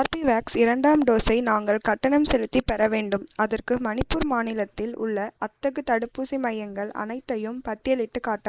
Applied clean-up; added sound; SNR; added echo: neural mask model Resemble Enhance denoiser.